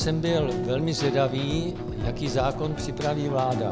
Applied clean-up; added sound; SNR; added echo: none; Keyboard (musical); 4 dB; none.